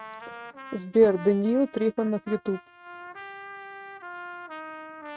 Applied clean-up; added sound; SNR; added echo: neural mask model RNNoise.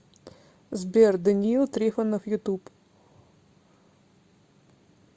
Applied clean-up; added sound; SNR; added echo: none; none; none; none.